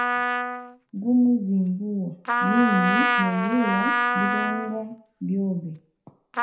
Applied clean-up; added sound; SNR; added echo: none; Trumpet; 1 dB; reverberation time 0.5 s.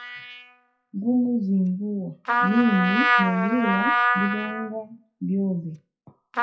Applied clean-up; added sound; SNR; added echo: classical method WPE with log-MMSE.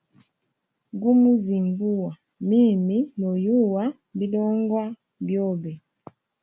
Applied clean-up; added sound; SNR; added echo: none; none; none; none.